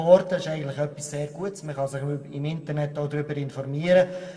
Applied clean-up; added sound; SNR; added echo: none; none; none; reverberation time 1.2 s.